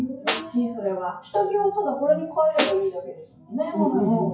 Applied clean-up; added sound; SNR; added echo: classical method WPE with log-MMSE.